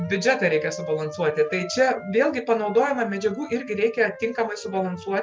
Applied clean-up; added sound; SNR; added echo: none; Wind + Wind instrument, woodwind instrument; 15 dB; none.